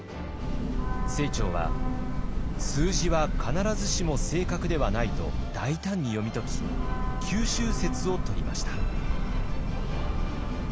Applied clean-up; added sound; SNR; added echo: none; Train / Breathing; -3 dB; none.